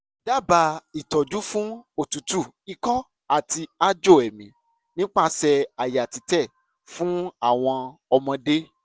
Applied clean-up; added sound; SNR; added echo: none; none; none; none.